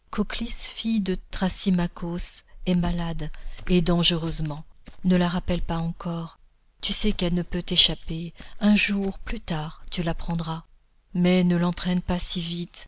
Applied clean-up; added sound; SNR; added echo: none; Walk, footsteps; 16 dB; none.